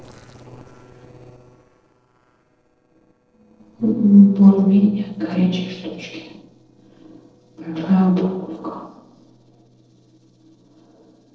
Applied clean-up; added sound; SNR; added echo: neural separator model SepFormer DNS4.